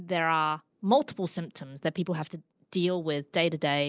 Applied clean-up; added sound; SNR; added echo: none; none; none; none.